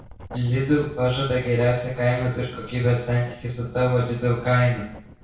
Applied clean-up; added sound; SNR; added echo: none; Writing; 19 dB; reverberation time 0.6 s.